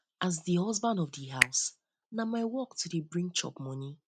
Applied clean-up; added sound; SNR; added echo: neural mask model RNNoise.